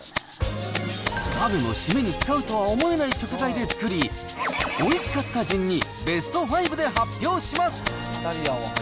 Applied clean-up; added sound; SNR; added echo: none; Rattle (instrument); 4 dB; none.